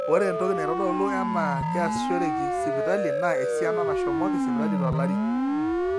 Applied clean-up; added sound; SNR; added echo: none; Siren; -4 dB; none.